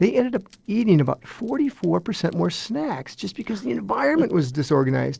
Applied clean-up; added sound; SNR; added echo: neural separator model SepFormer DNS4.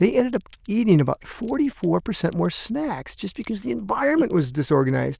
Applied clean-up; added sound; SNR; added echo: neural diffusion model UNIVERSE++.